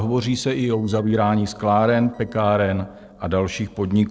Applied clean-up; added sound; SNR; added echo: neural separator model SepFormer DNS4.